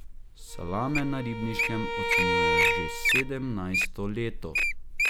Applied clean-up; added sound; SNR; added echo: none; Bowed string instrument + Wild animals; -5 dB; none.